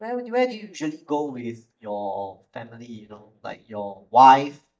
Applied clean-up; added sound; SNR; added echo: neural mask model DeepFilterNet 3.